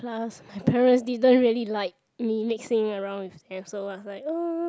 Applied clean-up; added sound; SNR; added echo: none; none; none; none.